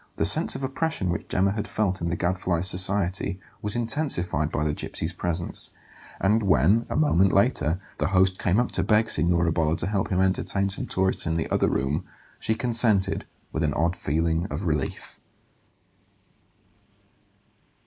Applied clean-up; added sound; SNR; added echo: neural mask model Resemble Enhance denoiser.